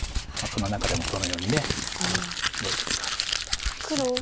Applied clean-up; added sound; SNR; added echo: none; Crumpling, crinkling; -3 dB; none.